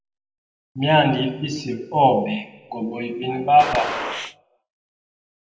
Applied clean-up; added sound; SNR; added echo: none; Gunshot, gunfire; 6 dB; reverberation time 1.0 s.